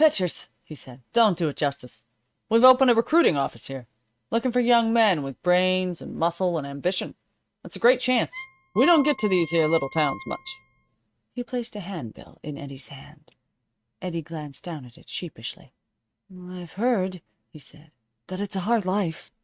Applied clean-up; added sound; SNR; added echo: neural mask model RNNoise.